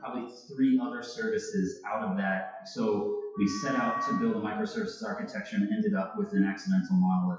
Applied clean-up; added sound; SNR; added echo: classical method WPE with log-MMSE.